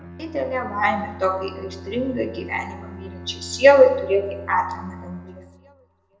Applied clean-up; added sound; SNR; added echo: none; Bowed string instrument; 16 dB; reverberation time 0.8 s.